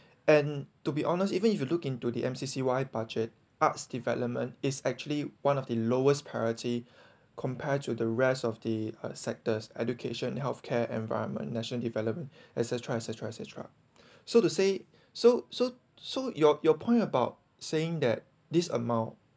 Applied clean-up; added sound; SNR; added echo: none; none; none; none.